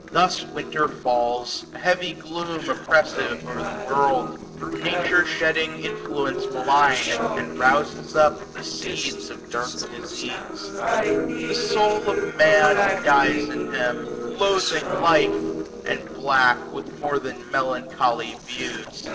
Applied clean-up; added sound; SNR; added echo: neural separator model SepFormer DNS4.